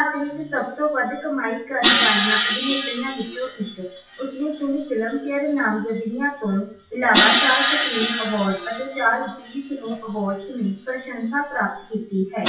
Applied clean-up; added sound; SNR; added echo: classical method WPE with log-MMSE.